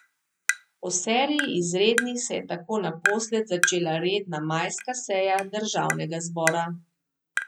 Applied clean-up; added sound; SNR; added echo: none; Tap; 6 dB; none.